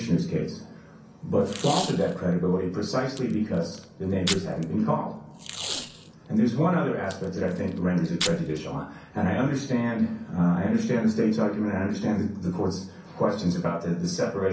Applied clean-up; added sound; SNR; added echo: none; Packing tape, duct tape; 12 dB; reverberation time 0.6 s.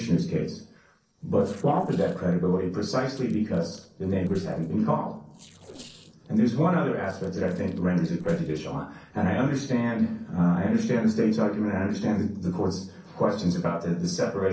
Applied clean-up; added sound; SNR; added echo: neural separator model SepFormer DNS4.